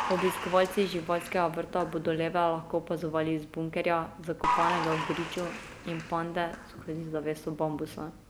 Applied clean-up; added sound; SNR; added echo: none; Applause / Crowd; 7 dB; none.